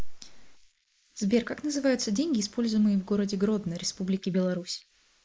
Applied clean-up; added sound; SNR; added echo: neural mask model Resemble Enhance denoiser.